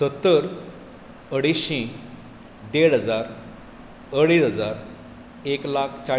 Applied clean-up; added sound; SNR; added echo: none; none; none; none.